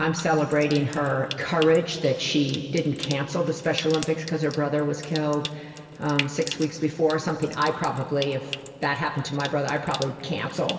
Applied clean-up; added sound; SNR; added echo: none; Trickle, dribble / Sink (filling or washing) / Water tap, faucet; 14 dB; reverberation time 2.3 s.